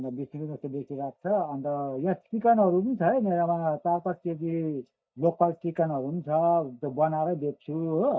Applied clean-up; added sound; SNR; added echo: neural mask model DeepFilterNet 3.